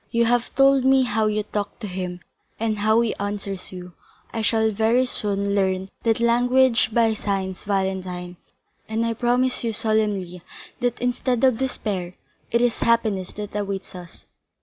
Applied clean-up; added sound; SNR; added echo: none; none; none; none.